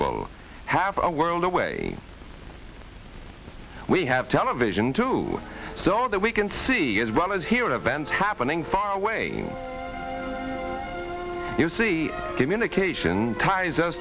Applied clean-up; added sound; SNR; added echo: none; none; none; none.